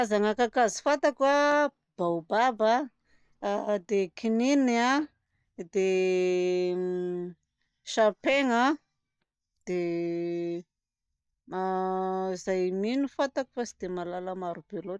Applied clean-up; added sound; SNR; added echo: neural mask model DeepFilterNet 3.